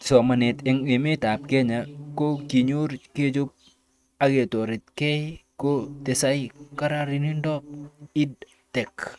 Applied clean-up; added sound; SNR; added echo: neural mask model RNNoise.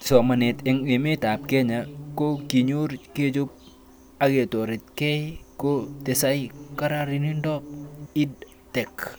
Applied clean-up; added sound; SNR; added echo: none; Musical instrument; 14 dB; none.